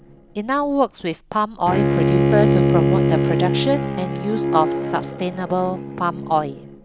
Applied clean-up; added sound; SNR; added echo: none; Bowed string instrument; -2 dB; none.